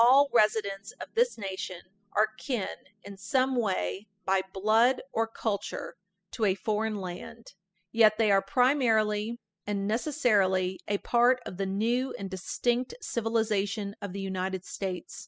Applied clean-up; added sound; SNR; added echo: classical method spectral subtraction.